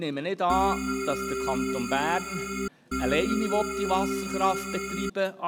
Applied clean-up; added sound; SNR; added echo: none; Organ; 1 dB; none.